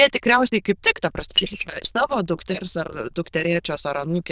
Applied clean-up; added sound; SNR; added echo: neural diffusion model UNIVERSE++.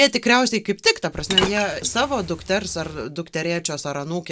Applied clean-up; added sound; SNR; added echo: none; Liquid; 6 dB; none.